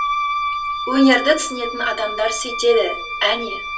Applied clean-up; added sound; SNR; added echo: none; Wind instrument, woodwind instrument; 5 dB; reverberation time 0.3 s.